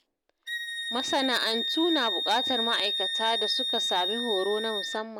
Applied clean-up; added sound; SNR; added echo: none; Wind instrument, woodwind instrument; 1 dB; none.